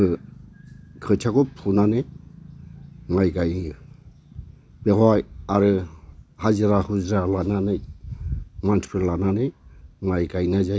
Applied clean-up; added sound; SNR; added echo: none; none; none; none.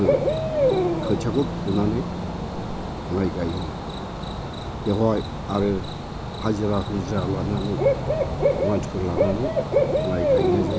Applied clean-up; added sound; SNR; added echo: none; Cricket / Bird; -2 dB; none.